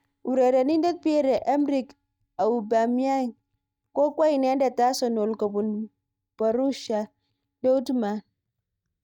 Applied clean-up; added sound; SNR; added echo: neural mask model DeepFilterNet 3.